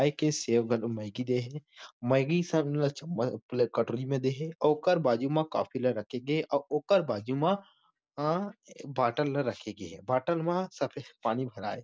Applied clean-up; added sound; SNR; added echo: none; none; none; none.